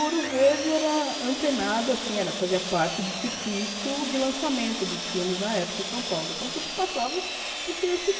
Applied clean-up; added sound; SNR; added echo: none; Sawing; 5 dB; reverberation time 2.4 s.